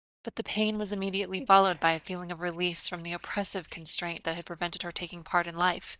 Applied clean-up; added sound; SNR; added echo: neural mask model DeepFilterNet 3.